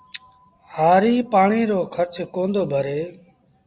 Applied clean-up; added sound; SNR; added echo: none; none; none; none.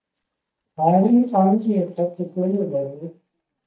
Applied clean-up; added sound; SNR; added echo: neural mask model DeepFilterNet 3.